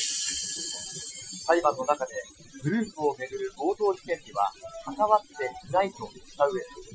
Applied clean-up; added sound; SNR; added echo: classical method Wiener filter.